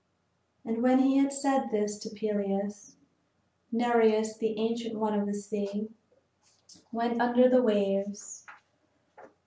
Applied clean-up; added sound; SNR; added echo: none; none; none; none.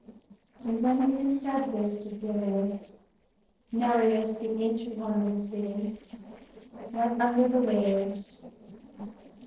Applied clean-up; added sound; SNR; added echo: neural separator model SepFormer DNS4.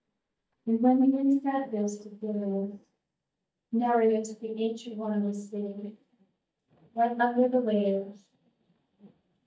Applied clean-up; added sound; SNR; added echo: neural mask model DeepFilterNet 3.